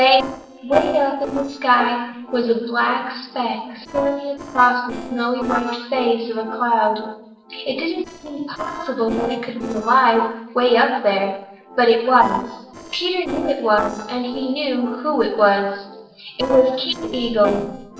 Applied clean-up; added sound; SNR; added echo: neural separator model SepFormer DNS4.